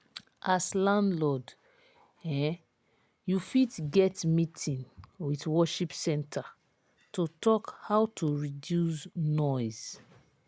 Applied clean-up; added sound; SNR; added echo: none; none; none; none.